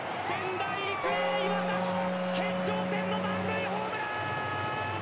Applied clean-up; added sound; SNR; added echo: none; Wind instrument, woodwind instrument; 1 dB; none.